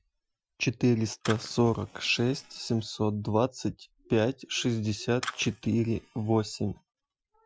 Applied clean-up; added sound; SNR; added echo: classical method Wiener filter.